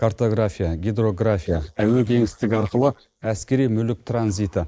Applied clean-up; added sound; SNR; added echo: neural mask model Resemble Enhance denoiser.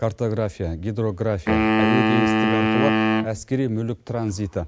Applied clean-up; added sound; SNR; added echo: none; Wind instrument, woodwind instrument; -3 dB; none.